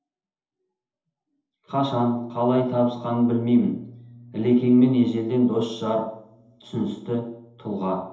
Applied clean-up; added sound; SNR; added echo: none; none; none; reverberation time 0.8 s.